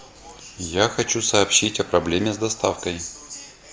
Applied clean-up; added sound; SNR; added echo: none; none; none; none.